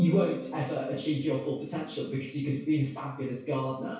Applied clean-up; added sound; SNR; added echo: none; Bass guitar; 16 dB; reverberation time 0.6 s.